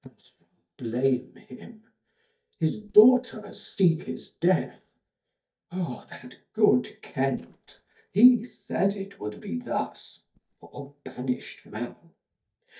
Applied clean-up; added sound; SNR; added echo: neural mask model DeepFilterNet 3.